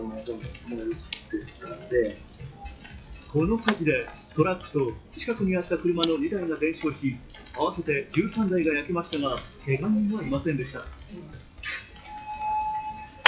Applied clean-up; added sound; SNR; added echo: classical method WPE with log-MMSE.